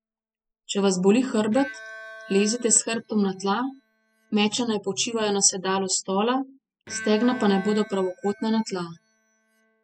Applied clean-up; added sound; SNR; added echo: classical method spectral subtraction.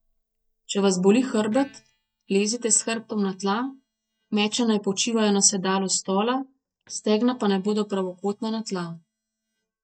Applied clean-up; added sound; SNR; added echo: neural mask model DeepFilterNet 3.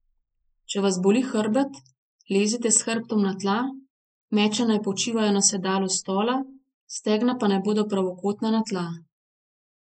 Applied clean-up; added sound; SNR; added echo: neural mask model Resemble Enhance denoiser.